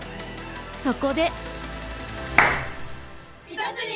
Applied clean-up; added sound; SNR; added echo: none; Clapping; -4 dB; none.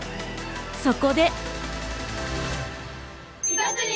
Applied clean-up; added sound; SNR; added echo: none; none; none; none.